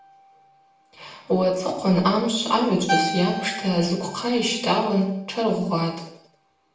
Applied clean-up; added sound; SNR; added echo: none; Keyboard (musical); 11 dB; reverberation time 0.7 s.